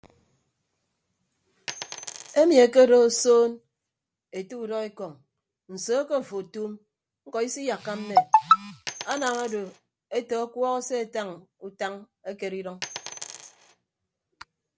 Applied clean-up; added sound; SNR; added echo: none; Coin (dropping); 13 dB; none.